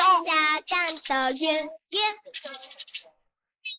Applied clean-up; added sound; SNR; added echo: neural mask model Resemble Enhance denoiser.